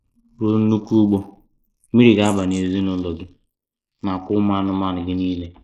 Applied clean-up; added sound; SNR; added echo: neural mask model Resemble Enhance denoiser.